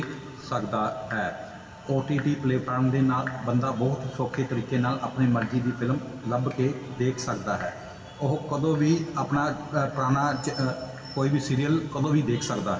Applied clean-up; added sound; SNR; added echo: none; none; none; reverberation time 2.6 s.